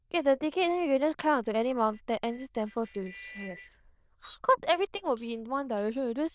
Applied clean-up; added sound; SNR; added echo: neural diffusion model UNIVERSE++.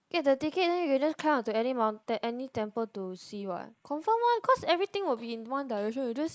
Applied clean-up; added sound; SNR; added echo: neural mask model Resemble Enhance denoiser.